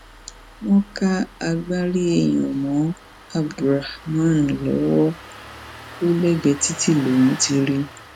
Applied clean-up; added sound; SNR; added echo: none; Engine starting; 18 dB; none.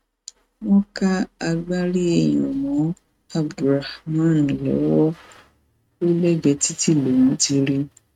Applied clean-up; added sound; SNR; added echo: neural mask model RNNoise.